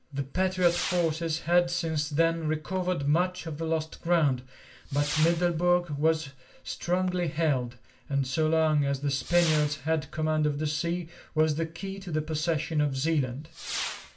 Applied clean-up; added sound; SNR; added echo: none; Whoosh, swoosh, swish / Fireworks; 15 dB; reverberation time 0.2 s.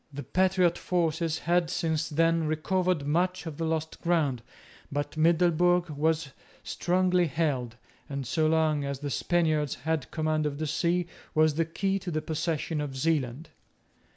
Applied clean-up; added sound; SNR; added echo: none; none; none; none.